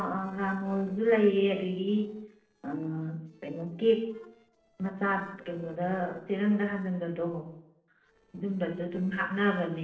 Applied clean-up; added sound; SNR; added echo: neural separator model SepFormer DNS4.